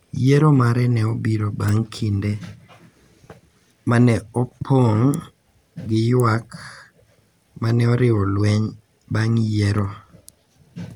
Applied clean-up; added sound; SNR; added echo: none; none; none; none.